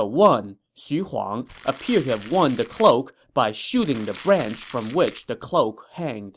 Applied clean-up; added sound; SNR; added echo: none; Crumpling, crinkling; 17 dB; none.